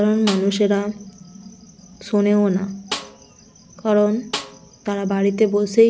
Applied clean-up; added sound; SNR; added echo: none; Snare drum; 14 dB; none.